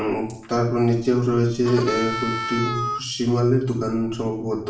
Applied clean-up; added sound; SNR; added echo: none; Harmonica; 6 dB; reverberation time 0.5 s.